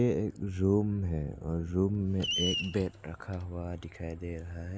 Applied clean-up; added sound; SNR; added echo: none; Screech; 9 dB; none.